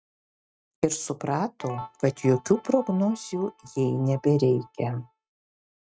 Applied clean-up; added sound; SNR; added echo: neural mask model RNNoise.